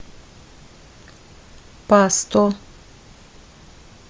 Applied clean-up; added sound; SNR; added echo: none; none; none; none.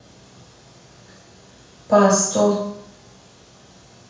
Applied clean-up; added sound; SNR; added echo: none; none; none; reverberation time 0.7 s.